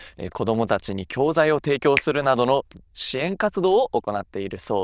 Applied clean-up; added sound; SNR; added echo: neural diffusion model UNIVERSE++.